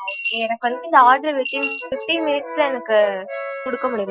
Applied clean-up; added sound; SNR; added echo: classical method Wiener filter.